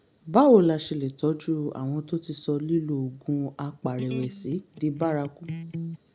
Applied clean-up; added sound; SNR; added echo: none; Electric guitar; 11 dB; none.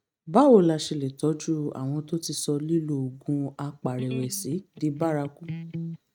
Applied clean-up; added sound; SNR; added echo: neural mask model RNNoise.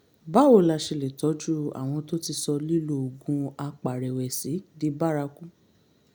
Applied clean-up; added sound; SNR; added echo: none; none; none; none.